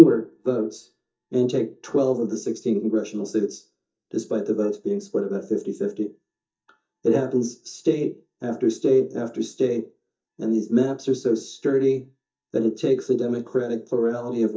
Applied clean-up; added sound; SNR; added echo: neural mask model DeepFilterNet 3.